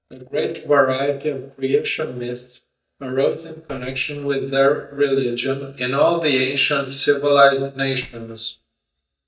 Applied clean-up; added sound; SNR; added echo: neural mask model DeepFilterNet 3.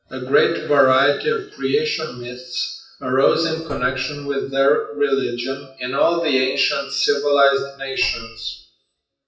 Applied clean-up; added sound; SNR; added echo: classical method WPE with log-MMSE.